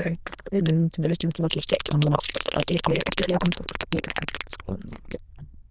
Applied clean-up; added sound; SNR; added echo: neural diffusion model UNIVERSE++.